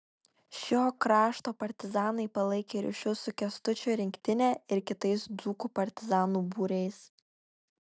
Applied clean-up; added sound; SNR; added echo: none; none; none; none.